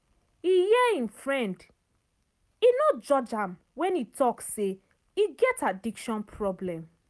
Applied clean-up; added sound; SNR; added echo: none; none; none; none.